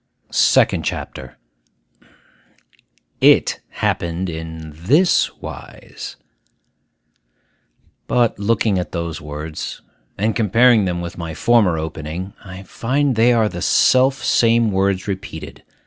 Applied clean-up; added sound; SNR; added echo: none; none; none; none.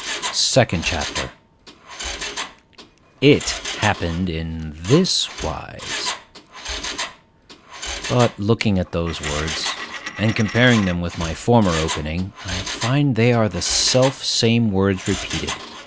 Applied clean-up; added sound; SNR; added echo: none; Coin (dropping) + Mechanisms; 10 dB; none.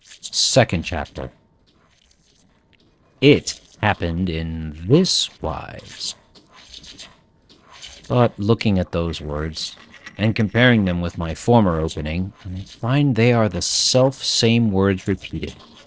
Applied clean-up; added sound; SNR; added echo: neural separator model SepFormer DNS4.